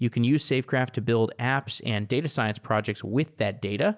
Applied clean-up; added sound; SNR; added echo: none; none; none; none.